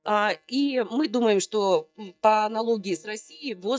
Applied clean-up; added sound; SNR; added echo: neural mask model DeepFilterNet 3.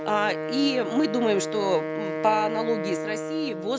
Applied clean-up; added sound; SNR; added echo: none; Wind instrument, woodwind instrument; 4 dB; none.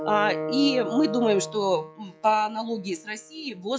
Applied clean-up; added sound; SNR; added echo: classical method log-MMSE.